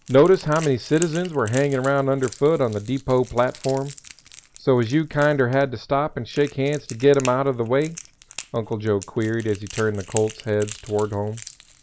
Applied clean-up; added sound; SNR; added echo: none; Crackle; 19 dB; none.